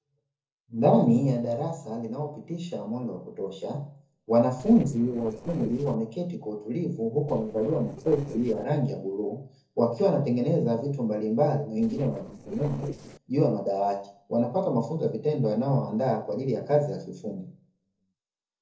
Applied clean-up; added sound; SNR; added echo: neural separator model SepFormer DNS4.